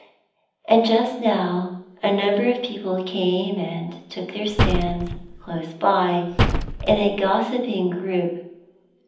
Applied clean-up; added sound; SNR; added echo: none; Slam; 1 dB; reverberation time 0.8 s.